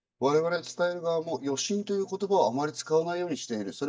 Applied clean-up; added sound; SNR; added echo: neural mask model DeepFilterNet 3.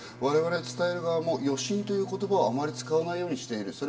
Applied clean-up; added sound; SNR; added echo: none; Bowed string instrument; 15 dB; reverberation time 0.4 s.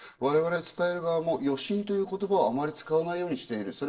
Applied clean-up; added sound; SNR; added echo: neural separator model SepFormer DNS4.